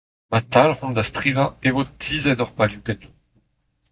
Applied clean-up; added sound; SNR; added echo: neural mask model DeepFilterNet 3.